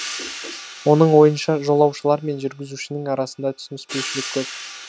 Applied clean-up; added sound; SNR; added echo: none; Hi-hat; 14 dB; none.